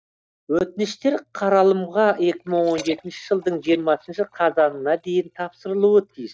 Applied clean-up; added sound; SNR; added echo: neural mask model DeepFilterNet 3.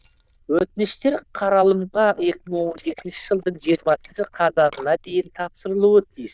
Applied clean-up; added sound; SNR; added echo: neural diffusion model UNIVERSE++.